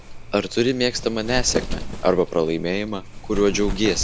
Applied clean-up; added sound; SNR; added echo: none; Wind; 7 dB; none.